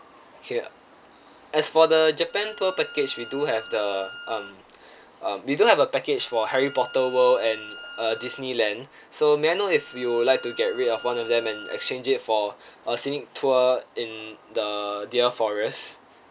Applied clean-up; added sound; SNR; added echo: none; Bowed string instrument; 17 dB; none.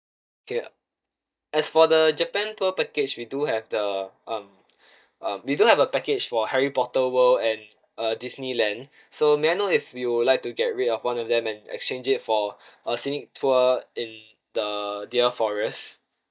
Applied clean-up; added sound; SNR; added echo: neural mask model DeepFilterNet 3.